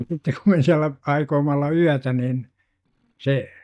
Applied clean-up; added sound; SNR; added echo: neural mask model DeepFilterNet 3.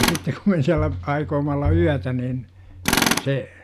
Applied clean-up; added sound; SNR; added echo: none; Tools; 5 dB; none.